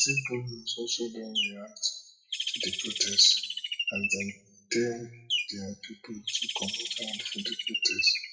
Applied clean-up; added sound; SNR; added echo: classical method WPE with log-MMSE.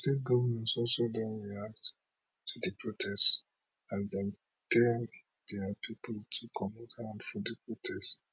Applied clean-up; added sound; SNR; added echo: none; none; none; none.